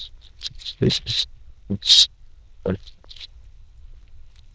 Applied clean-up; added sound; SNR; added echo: neural diffusion model UNIVERSE++.